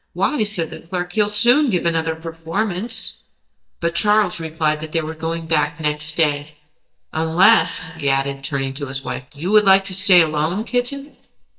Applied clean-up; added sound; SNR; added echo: neural mask model DeepFilterNet 3.